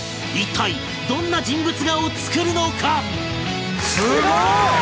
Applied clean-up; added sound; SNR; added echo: none; none; none; none.